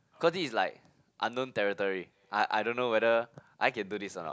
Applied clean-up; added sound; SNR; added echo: none; none; none; none.